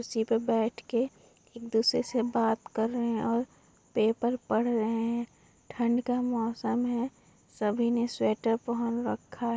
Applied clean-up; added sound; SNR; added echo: none; none; none; none.